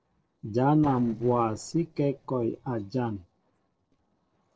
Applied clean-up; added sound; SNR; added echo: neural separator model SepFormer DNS4.